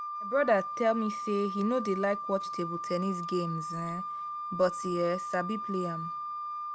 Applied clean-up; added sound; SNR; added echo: none; Wind instrument, woodwind instrument; 5 dB; none.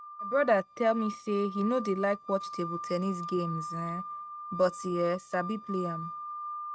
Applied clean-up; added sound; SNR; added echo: neural mask model RNNoise.